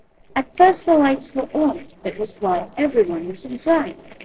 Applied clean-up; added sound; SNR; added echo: neural separator model SepFormer DNS4.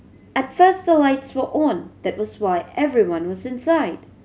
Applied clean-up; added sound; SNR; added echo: none; none; none; none.